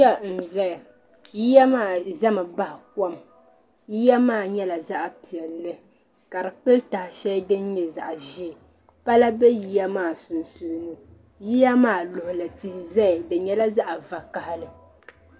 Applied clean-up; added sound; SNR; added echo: none; none; none; none.